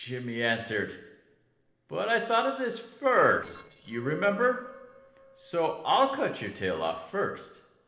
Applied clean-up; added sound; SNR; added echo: neural separator model SepFormer DNS4.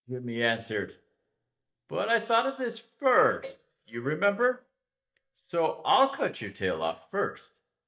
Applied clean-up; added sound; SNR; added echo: neural mask model DeepFilterNet 3.